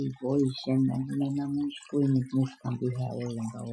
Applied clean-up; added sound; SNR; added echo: classical method Wiener filter.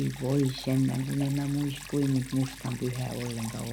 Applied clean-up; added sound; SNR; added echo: none; Stream; 15 dB; none.